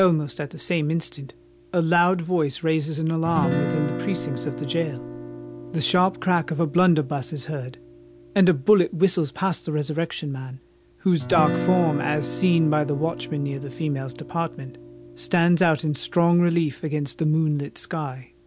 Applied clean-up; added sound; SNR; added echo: none; Guitar; 10 dB; none.